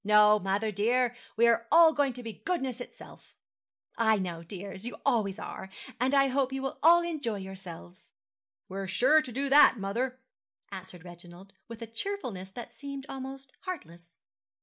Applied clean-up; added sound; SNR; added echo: none; none; none; none.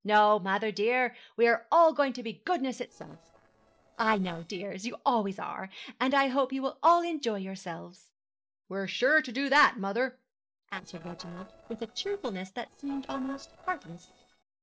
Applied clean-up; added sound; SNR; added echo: neural separator model SepFormer DNS4.